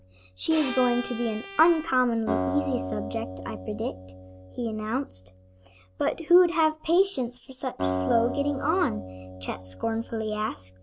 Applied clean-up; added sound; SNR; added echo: none; Acoustic guitar + Bowed string instrument; 8 dB; none.